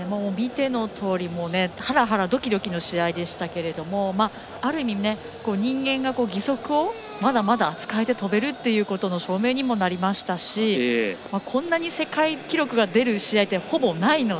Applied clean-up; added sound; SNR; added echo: none; none; none; none.